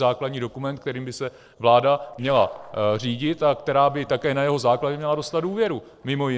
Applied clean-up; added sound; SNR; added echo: neural separator model SepFormer DNS4.